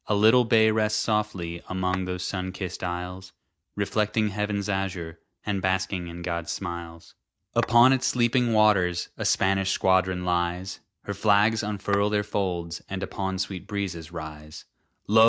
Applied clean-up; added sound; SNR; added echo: none; Tap / Glass; 17 dB; none.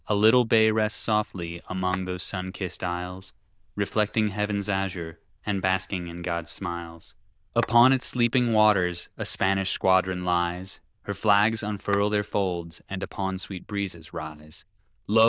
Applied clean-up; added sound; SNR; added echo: neural diffusion model UNIVERSE++.